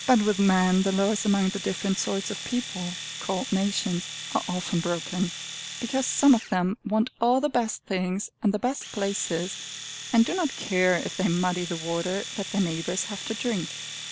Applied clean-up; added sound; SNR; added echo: none; Domestic sounds, home sounds; 11 dB; none.